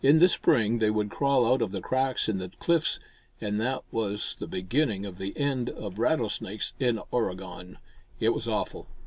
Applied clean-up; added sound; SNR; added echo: none; none; none; none.